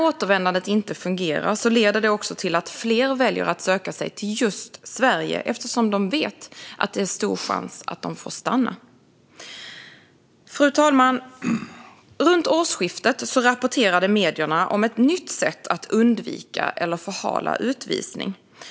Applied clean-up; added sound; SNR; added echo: none; none; none; none.